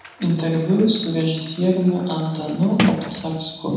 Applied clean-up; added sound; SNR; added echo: none; Sliding door; 7 dB; reverberation time 1.1 s.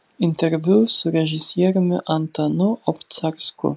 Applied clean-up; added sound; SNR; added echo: none; none; none; none.